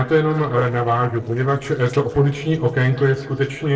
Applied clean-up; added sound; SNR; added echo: neural separator model SepFormer DNS4.